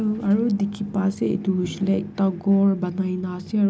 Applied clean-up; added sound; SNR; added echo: none; none; none; none.